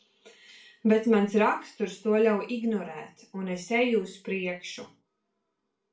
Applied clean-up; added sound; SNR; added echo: none; none; none; reverberation time 0.3 s.